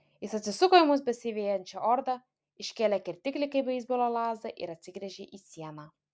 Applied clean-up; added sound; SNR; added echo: none; none; none; none.